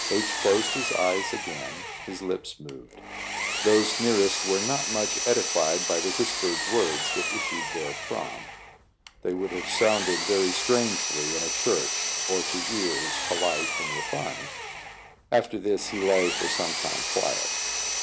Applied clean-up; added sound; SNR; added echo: none; Power tool; 2 dB; none.